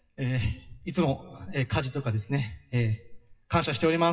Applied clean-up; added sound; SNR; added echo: classical method WPE with log-MMSE.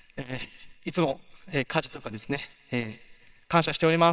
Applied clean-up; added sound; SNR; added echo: neural separator model SepFormer WHAMR!.